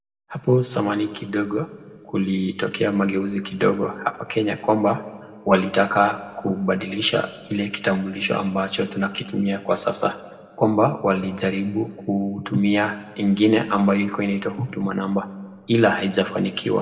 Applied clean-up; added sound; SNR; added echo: none; none; none; reverberation time 1.3 s.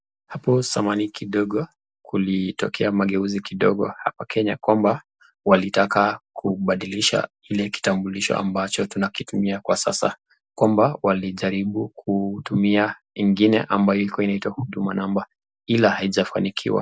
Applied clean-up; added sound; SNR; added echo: none; none; none; none.